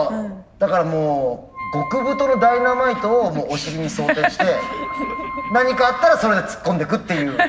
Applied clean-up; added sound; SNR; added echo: none; Wind instrument, woodwind instrument; 11 dB; none.